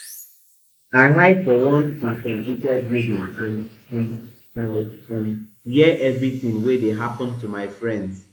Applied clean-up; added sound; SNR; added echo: neural mask model Resemble Enhance denoiser.